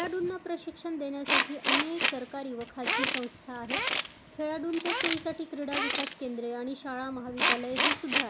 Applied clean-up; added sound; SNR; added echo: none; Tools; -2 dB; none.